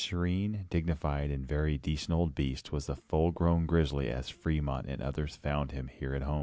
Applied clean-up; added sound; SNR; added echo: none; none; none; none.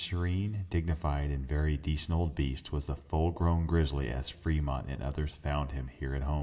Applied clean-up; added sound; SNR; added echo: none; none; none; reverberation time 0.7 s.